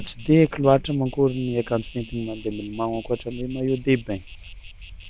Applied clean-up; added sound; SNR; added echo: none; Insect; 8 dB; none.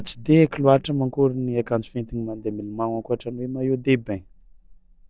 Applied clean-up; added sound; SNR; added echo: none; none; none; none.